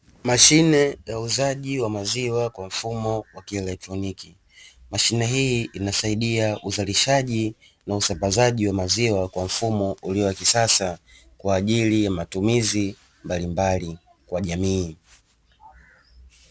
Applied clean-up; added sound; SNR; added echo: none; none; none; none.